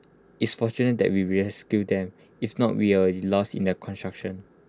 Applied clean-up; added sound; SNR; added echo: none; none; none; none.